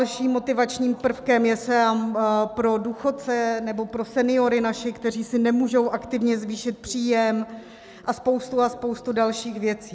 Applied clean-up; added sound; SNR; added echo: none; none; none; none.